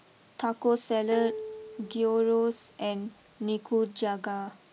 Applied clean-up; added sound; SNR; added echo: none; Plucked string instrument; 12 dB; none.